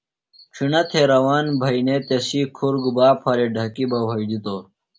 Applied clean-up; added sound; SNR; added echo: none; none; none; none.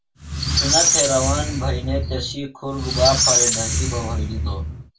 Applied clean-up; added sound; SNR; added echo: none; Squeak; -4 dB; reverberation time 0.2 s.